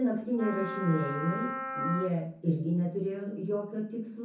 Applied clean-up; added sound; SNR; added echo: none; Wind instrument, woodwind instrument; 6 dB; reverberation time 0.6 s.